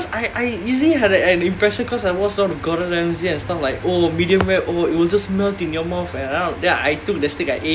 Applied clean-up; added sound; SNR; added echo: none; none; none; none.